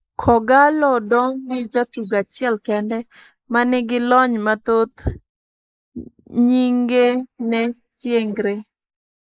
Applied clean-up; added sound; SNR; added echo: neural mask model Resemble Enhance denoiser.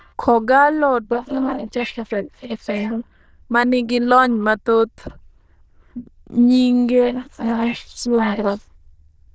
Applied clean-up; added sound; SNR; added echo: neural diffusion model UNIVERSE++.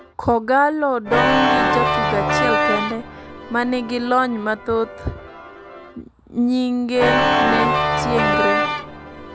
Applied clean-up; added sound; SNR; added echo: none; Organ; -1 dB; none.